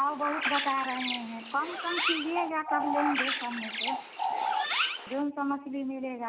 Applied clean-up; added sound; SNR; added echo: none; Bird + Bird; -1 dB; none.